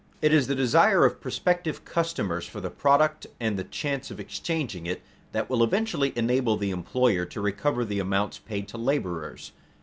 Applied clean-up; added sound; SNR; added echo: none; none; none; none.